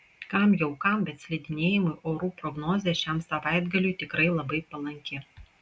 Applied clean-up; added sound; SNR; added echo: none; none; none; none.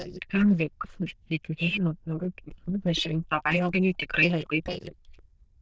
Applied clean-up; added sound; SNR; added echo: neural diffusion model UNIVERSE++.